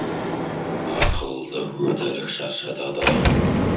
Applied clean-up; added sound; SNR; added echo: none; Sliding door; -5 dB; reverberation time 0.6 s.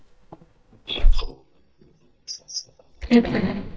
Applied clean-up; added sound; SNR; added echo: neural mask model DeepFilterNet 3.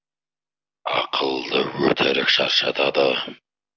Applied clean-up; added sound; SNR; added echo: none; none; none; none.